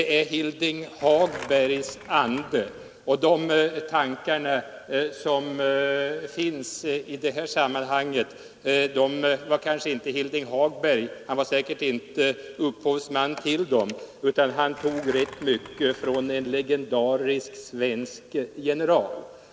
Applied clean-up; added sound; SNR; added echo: none; Skateboard; 17 dB; none.